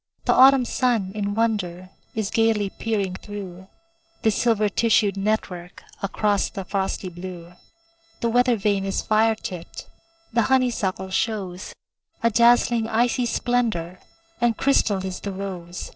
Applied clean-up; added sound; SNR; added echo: neural separator model SepFormer DNS4.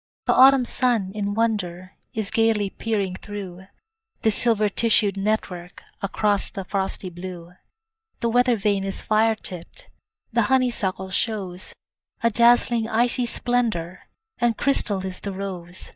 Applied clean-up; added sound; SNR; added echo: neural mask model DeepFilterNet 3.